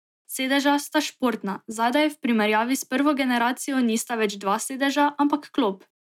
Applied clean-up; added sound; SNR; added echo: none; none; none; none.